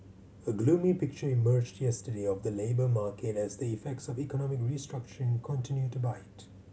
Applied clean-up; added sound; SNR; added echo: none; none; none; none.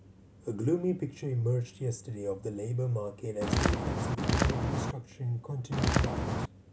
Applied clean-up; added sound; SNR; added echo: none; Walk, footsteps; -5 dB; none.